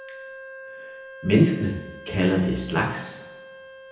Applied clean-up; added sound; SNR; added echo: none; Wind instrument, woodwind instrument; 16 dB; reverberation time 0.9 s.